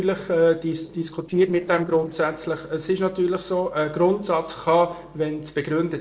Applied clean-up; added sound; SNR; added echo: neural separator model SepFormer DNS4.